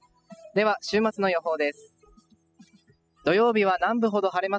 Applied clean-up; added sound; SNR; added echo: classical method spectral subtraction.